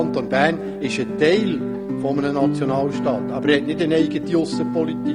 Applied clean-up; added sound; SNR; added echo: none; Guitar; 3 dB; none.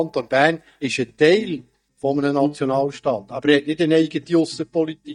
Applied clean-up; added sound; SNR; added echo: neural mask model DeepFilterNet 3.